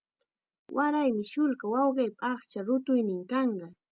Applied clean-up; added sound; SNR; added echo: none; none; none; none.